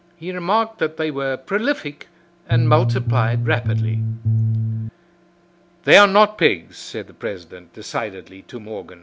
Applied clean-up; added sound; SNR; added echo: none; Bass guitar; -3 dB; none.